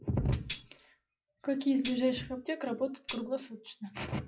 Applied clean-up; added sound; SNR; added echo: classical method WPE with log-MMSE.